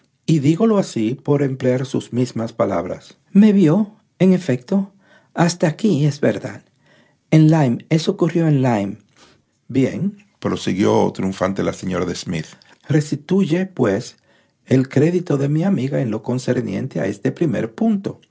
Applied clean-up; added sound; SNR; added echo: none; none; none; none.